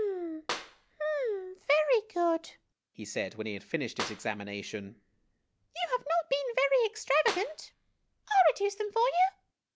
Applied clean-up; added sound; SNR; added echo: none; Clapping; 15 dB; none.